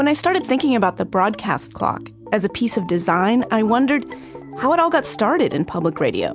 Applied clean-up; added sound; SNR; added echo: none; none; none; none.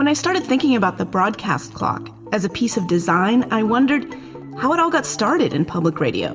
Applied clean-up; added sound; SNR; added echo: none; none; none; reverberation time 1.1 s.